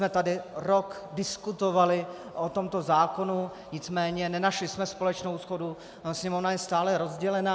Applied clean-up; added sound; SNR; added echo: none; none; none; none.